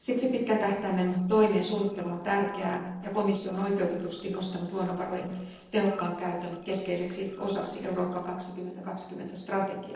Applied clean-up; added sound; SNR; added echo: neural separator model SepFormer DNS4.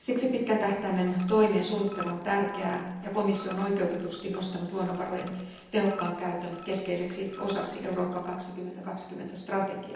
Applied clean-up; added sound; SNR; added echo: none; Liquid; 18 dB; reverberation time 0.9 s.